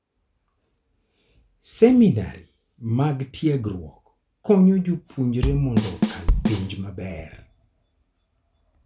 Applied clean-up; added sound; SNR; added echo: none; Bass drum / Snare drum / Drum kit; 1 dB; none.